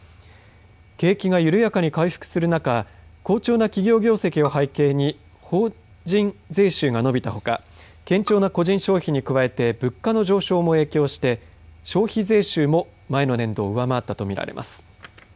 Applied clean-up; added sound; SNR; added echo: none; Bowed string instrument; 20 dB; none.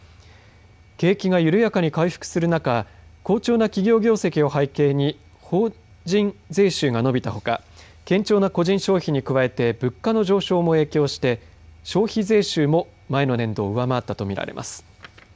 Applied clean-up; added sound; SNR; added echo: none; none; none; none.